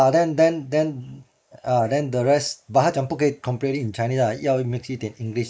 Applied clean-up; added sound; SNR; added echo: neural mask model Resemble Enhance denoiser.